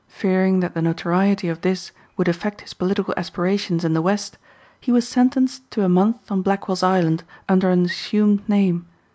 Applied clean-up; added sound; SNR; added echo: none; none; none; none.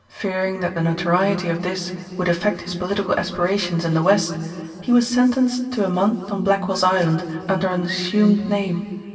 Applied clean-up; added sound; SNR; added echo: none; none; none; reverberation time 2.5 s.